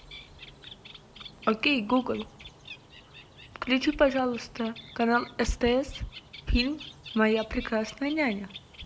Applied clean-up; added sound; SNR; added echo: none; Bird; 18 dB; none.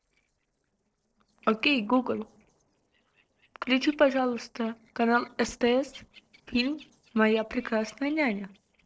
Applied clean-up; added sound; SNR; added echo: neural separator model SepFormer DNS4.